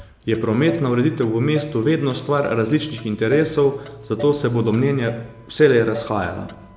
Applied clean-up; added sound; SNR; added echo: none; Slam / Engine starting + Motor vehicle (road); 17 dB; none.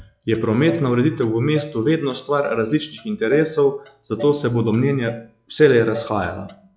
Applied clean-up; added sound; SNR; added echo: classical method log-MMSE.